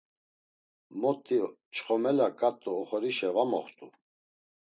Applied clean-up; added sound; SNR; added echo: none; none; none; none.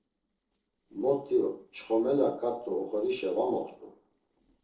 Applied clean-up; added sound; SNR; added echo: neural separator model SepFormer DNS4.